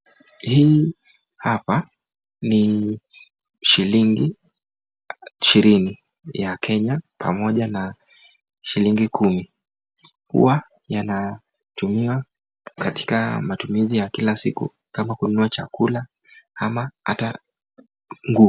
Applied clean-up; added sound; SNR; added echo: none; none; none; none.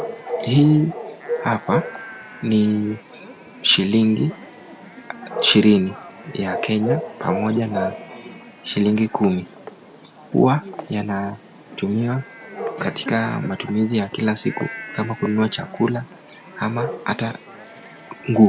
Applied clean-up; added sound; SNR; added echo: none; Bark / Chatter / Chirp, tweet / Livestock, farm animals, working animals; 11 dB; none.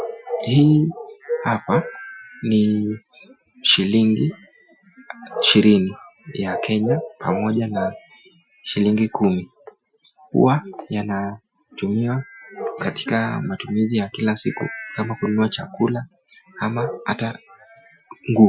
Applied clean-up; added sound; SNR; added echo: classical method Wiener filter.